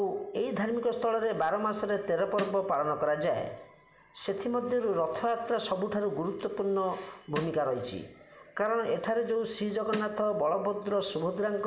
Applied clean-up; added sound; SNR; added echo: none; Snare drum; 11 dB; reverberation time 0.9 s.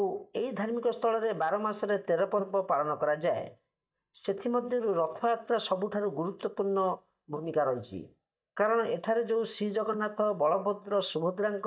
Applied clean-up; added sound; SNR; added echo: neural mask model DeepFilterNet 3.